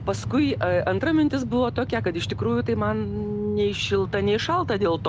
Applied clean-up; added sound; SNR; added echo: none; Train; 8 dB; none.